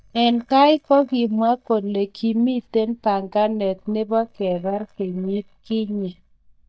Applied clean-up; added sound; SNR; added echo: neural mask model DeepFilterNet 3.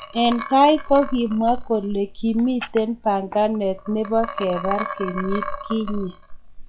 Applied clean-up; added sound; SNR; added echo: classical method WPE with log-MMSE.